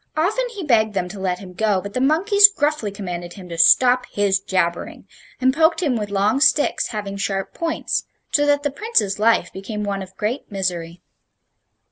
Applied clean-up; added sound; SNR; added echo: none; none; none; none.